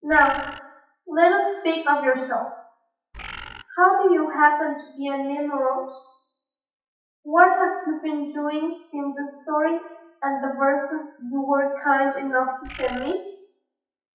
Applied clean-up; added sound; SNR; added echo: classical method WPE with log-MMSE.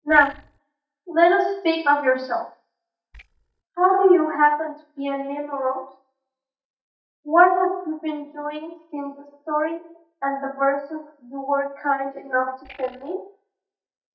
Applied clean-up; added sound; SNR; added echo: neural mask model DeepFilterNet 3.